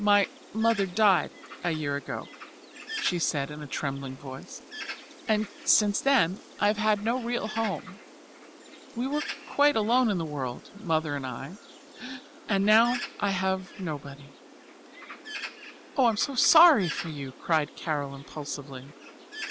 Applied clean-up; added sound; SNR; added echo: none; Bird; 14 dB; none.